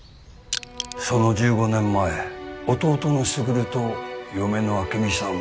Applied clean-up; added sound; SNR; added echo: none; Crushing; 10 dB; none.